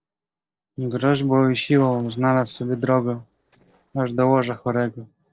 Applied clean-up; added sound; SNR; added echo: neural separator model SepFormer DNS4.